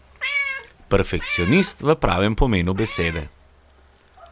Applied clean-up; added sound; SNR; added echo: none; Meow; 10 dB; none.